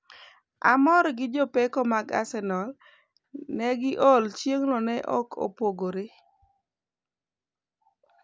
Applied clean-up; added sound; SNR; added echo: none; none; none; none.